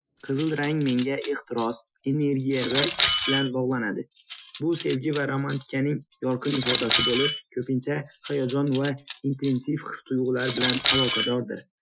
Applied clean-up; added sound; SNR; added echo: classical method Wiener filter.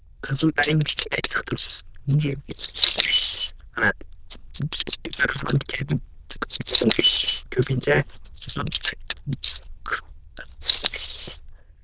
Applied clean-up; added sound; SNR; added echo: neural diffusion model UNIVERSE++.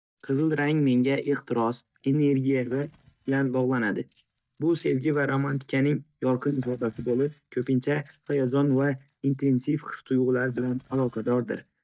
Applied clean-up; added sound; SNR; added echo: neural mask model DeepFilterNet 3.